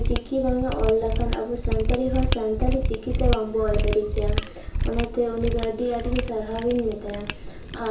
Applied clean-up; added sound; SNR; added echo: none; Mechanisms; -1 dB; reverberation time 0.7 s.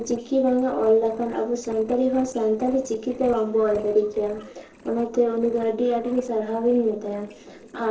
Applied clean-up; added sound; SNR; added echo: neural separator model SepFormer DNS4.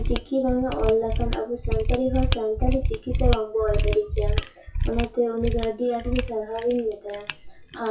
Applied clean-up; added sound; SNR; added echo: classical method WPE with log-MMSE.